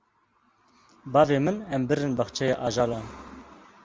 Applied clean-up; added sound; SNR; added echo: none; none; none; none.